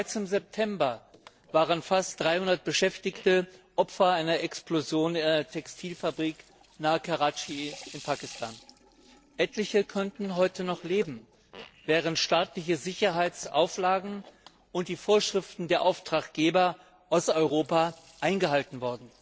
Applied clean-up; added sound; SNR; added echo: neural separator model SepFormer DNS4.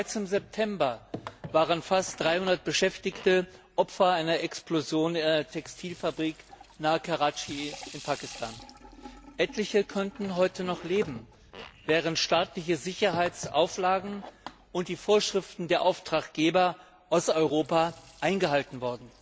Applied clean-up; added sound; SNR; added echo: none; Sink (filling or washing) / Water tap, faucet + Fart; 19 dB; none.